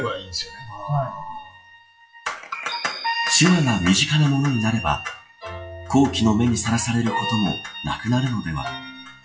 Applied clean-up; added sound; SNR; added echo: classical method WPE with log-MMSE.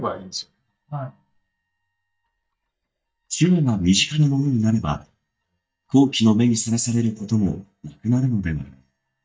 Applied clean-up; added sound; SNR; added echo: neural mask model DeepFilterNet 3.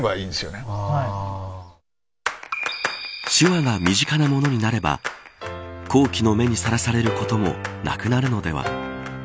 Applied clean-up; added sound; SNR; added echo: none; none; none; none.